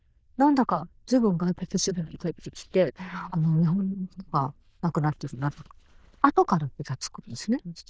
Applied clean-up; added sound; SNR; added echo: neural diffusion model UNIVERSE++.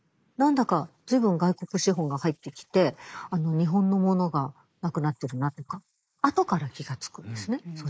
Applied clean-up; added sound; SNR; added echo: neural mask model Resemble Enhance denoiser.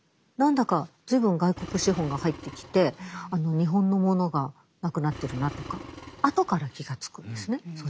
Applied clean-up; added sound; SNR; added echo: none; Engine; 16 dB; none.